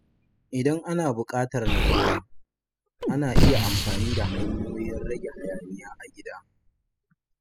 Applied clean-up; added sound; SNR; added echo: classical method spectral subtraction.